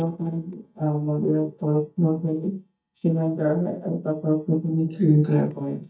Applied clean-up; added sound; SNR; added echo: neural mask model DeepFilterNet 3.